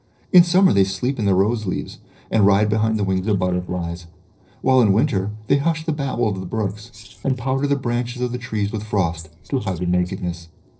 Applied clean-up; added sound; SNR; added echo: neural separator model SepFormer DNS4.